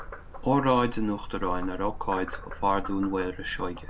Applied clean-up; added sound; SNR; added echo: none; Frog; 7 dB; none.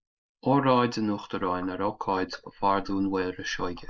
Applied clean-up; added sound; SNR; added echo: neural mask model Resemble Enhance denoiser.